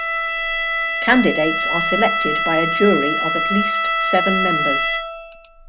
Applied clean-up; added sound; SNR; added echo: none; Bowed string instrument; -1 dB; none.